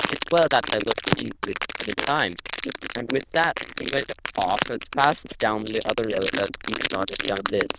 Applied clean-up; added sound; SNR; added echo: neural diffusion model UNIVERSE++.